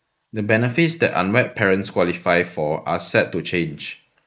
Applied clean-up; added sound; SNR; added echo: neural mask model Resemble Enhance denoiser.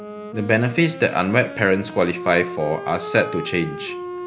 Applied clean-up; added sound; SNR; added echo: none; Wind instrument, woodwind instrument; 12 dB; none.